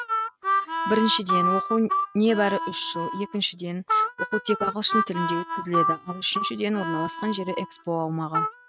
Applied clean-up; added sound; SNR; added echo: neural mask model RNNoise.